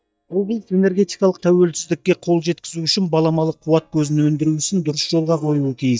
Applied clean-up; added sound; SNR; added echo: neural mask model DeepFilterNet 3.